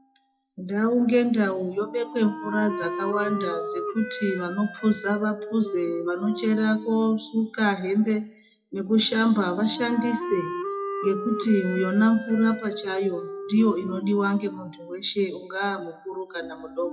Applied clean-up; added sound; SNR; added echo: classical method WPE with log-MMSE.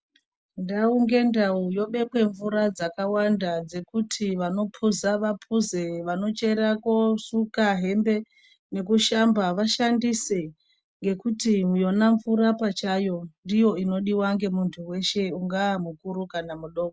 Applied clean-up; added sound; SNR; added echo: none; none; none; none.